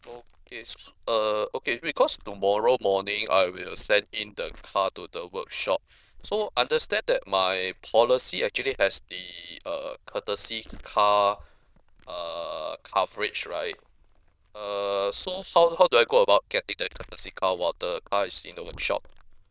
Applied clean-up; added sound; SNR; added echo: neural diffusion model UNIVERSE++.